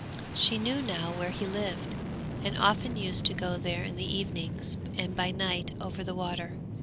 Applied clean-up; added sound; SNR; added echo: none; Fixed-wing aircraft, airplane; 4 dB; none.